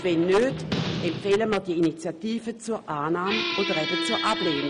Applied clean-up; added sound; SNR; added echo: none; Squeak; 5 dB; none.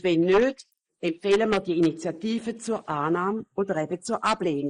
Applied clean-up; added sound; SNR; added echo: neural mask model Resemble Enhance denoiser.